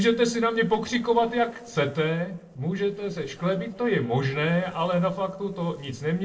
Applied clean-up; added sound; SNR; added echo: neural separator model SepFormer DNS4.